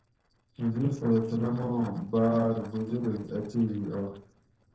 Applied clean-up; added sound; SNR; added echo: neural separator model SepFormer DNS4.